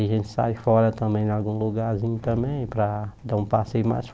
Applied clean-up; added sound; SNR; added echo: none; none; none; none.